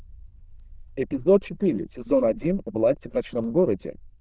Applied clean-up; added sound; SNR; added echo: neural diffusion model UNIVERSE++.